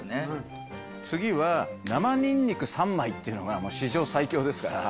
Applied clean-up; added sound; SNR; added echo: none; none; none; none.